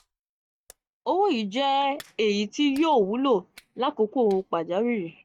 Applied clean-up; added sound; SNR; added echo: neural mask model RNNoise.